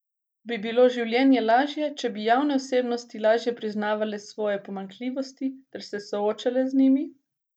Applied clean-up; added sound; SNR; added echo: none; none; none; none.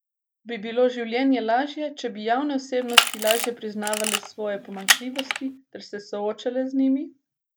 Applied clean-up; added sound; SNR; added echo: none; Camera; -1 dB; none.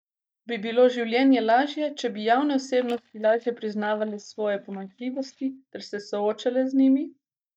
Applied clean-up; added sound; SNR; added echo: neural mask model DeepFilterNet 3.